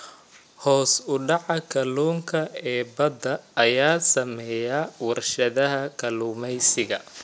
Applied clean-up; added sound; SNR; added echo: none; none; none; none.